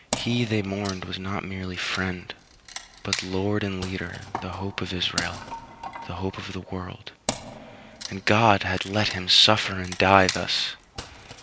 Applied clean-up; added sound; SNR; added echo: none; Wood; 12 dB; none.